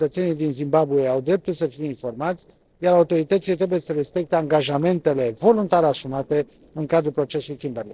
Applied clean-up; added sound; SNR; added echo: neural separator model SepFormer DNS4.